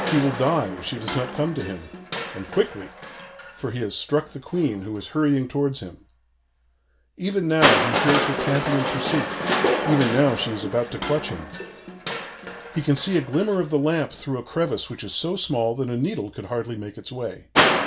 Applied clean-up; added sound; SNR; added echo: none; Crushing; 3 dB; none.